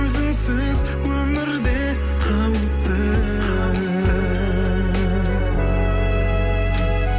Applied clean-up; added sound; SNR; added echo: none; none; none; none.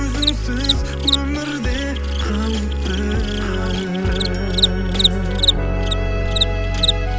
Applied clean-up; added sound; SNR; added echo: none; Cricket; 5 dB; none.